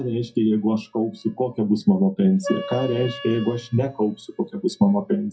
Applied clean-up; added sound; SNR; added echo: classical method WPE with log-MMSE.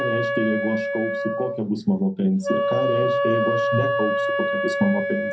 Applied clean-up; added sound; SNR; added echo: none; Wind instrument, woodwind instrument; -1 dB; reverberation time 0.2 s.